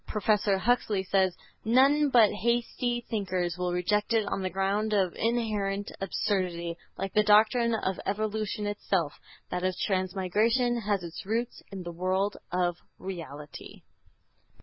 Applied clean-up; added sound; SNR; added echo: none; none; none; none.